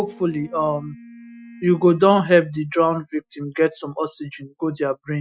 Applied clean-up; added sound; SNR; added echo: classical method Wiener filter.